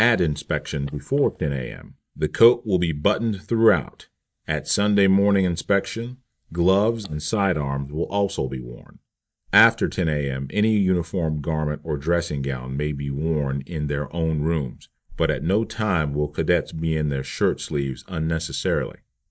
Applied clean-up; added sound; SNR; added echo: neural mask model DeepFilterNet 3.